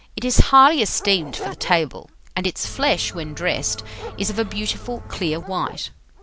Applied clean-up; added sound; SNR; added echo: none; Gull, seagull + Dog; 15 dB; none.